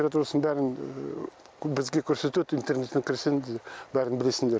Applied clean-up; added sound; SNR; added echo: none; none; none; none.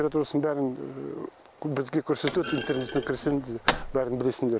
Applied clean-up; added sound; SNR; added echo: none; Thump, thud; 8 dB; none.